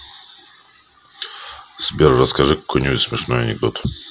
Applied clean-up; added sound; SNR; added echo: none; none; none; none.